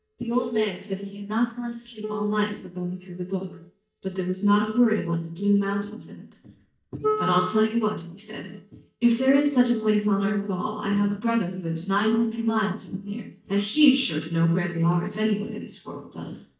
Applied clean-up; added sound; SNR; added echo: neural mask model DeepFilterNet 3.